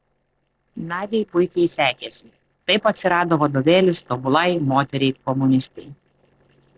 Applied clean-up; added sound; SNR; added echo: neural separator model SepFormer DNS4.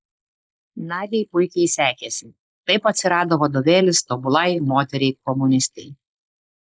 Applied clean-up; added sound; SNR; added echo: neural mask model Resemble Enhance denoiser.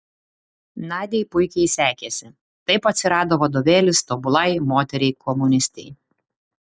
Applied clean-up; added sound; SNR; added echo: none; none; none; none.